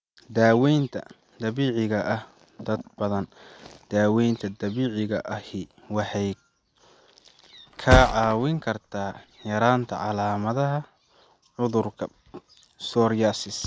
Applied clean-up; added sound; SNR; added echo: none; Thump, thud; 3 dB; none.